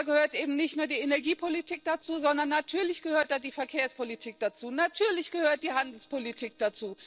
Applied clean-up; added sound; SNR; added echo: neural separator model SepFormer DNS4.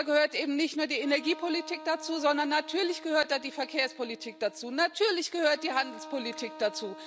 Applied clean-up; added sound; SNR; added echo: none; Wind instrument, woodwind instrument; 17 dB; none.